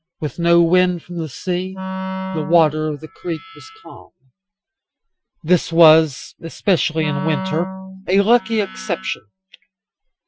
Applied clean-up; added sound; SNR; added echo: classical method Wiener filter.